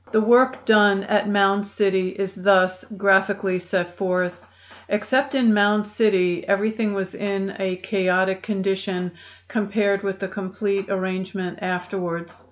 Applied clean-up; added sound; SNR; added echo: none; none; none; none.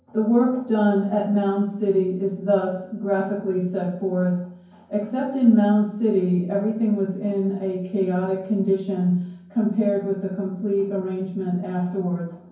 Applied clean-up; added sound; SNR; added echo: none; none; none; reverberation time 0.9 s.